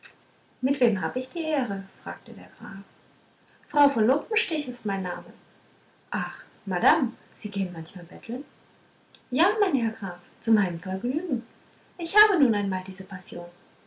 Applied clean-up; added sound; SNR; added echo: none; none; none; none.